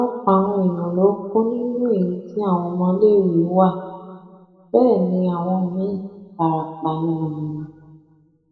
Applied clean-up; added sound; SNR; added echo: none; none; none; reverberation time 1.8 s.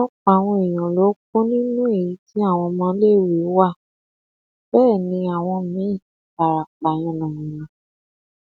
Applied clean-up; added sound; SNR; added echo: none; none; none; none.